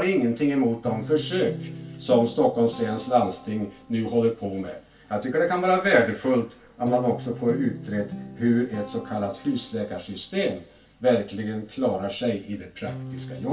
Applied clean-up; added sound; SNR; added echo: none; Guitar; 15 dB; reverberation time 0.2 s.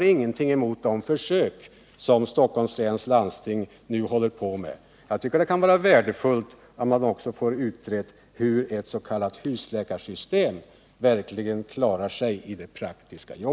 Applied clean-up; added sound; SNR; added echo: none; none; none; none.